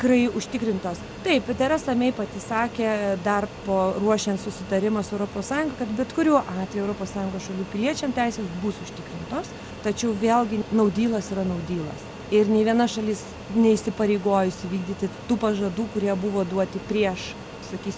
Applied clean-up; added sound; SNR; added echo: none; Fixed-wing aircraft, airplane; 13 dB; none.